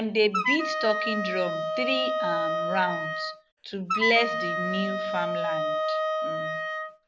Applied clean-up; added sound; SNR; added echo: none; Wind instrument, woodwind instrument; -1 dB; none.